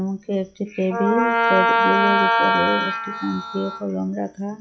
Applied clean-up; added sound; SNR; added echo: classical method log-MMSE.